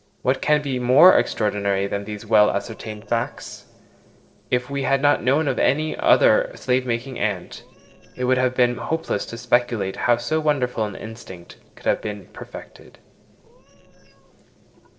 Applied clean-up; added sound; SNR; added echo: neural separator model SepFormer DNS4.